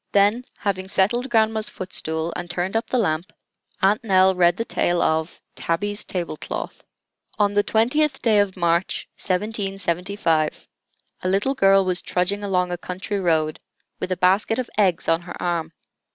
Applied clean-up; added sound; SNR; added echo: none; none; none; none.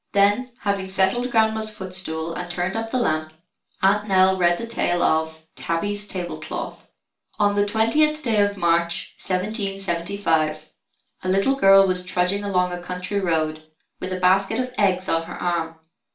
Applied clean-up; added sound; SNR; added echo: none; none; none; reverberation time 0.3 s.